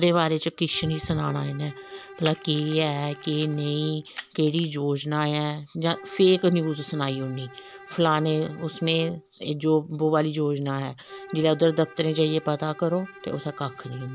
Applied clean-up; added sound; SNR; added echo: none; Bowed string instrument + Camera; 19 dB; none.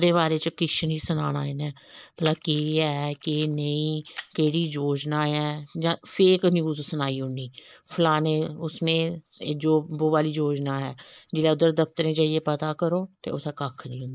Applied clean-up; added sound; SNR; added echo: neural mask model Resemble Enhance denoiser.